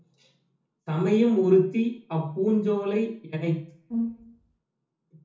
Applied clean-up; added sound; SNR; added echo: none; Brass instrument; 6 dB; reverberation time 0.6 s.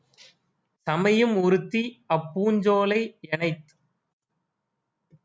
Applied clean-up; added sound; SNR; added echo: none; none; none; none.